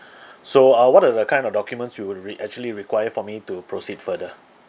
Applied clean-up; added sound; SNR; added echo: none; none; none; none.